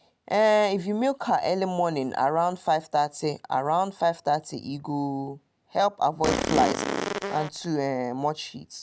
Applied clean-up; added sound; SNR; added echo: none; Fart; 2 dB; none.